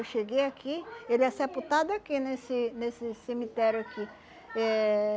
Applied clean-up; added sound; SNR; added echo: none; none; none; none.